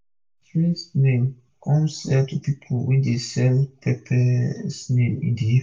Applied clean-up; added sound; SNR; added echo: none; none; none; reverberation time 0.2 s.